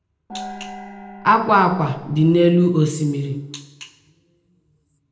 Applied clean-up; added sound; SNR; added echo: none; Gong; 16 dB; reverberation time 0.8 s.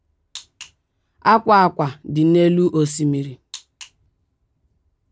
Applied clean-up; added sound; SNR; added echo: none; none; none; none.